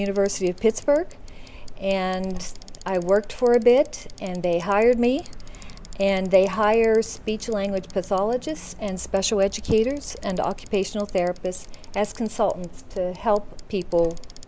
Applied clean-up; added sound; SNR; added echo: none; Bicycle; 13 dB; none.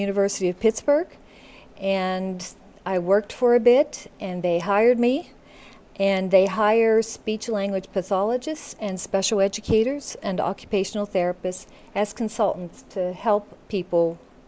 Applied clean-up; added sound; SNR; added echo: none; none; none; none.